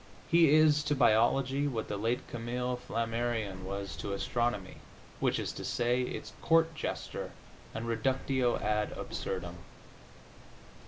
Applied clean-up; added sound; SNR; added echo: none; Bird; 9 dB; none.